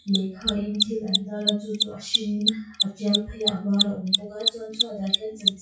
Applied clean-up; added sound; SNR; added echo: classical method WPE with log-MMSE.